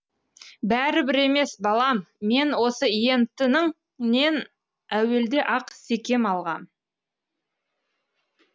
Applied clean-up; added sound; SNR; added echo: none; none; none; none.